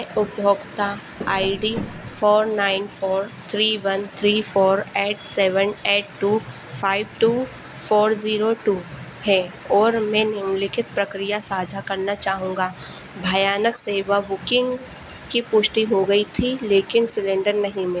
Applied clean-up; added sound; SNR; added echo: none; Tap; 11 dB; none.